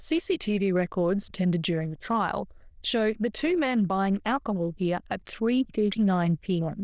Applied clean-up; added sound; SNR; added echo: neural diffusion model UNIVERSE++.